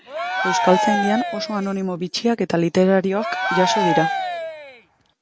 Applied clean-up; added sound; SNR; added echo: none; Cheering; 2 dB; none.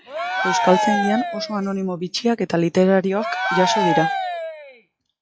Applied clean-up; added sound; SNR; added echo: classical method log-MMSE.